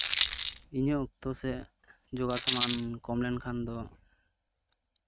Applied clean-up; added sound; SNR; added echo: neural mask model RNNoise.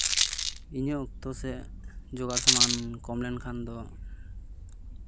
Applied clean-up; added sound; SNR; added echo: none; Rattle; -5 dB; none.